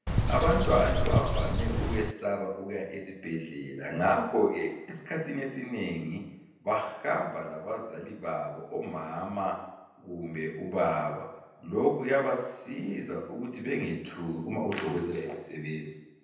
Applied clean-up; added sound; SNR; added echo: none; Bird; -4 dB; reverberation time 0.9 s.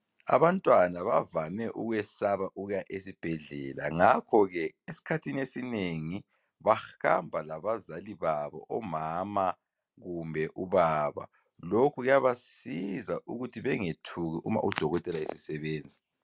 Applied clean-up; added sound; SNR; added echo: none; none; none; none.